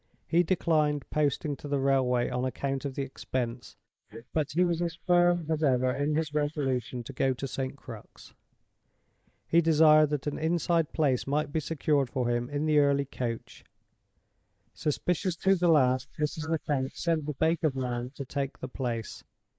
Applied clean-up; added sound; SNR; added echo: neural mask model Resemble Enhance denoiser.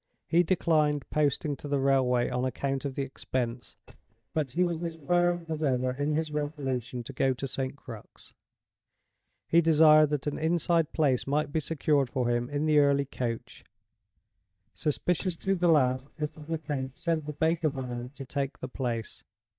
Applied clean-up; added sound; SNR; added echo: neural mask model DeepFilterNet 3.